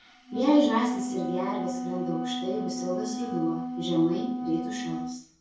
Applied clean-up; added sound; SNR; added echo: none; Wind instrument, woodwind instrument; 4 dB; reverberation time 0.6 s.